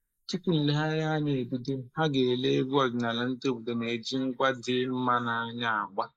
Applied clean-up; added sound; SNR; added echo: neural mask model Resemble Enhance denoiser.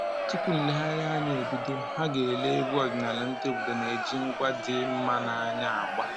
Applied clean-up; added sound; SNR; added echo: none; Crowd; 2 dB; none.